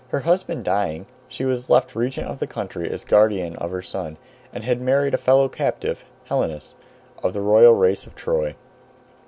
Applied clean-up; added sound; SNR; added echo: none; none; none; none.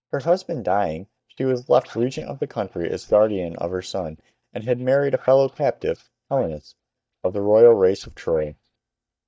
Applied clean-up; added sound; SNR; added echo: neural mask model DeepFilterNet 3.